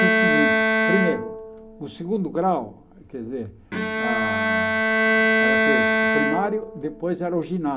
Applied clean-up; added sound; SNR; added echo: none; Bowed string instrument; -5 dB; reverberation time 0.3 s.